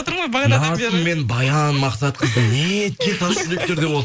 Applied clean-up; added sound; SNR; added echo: neural mask model Resemble Enhance denoiser.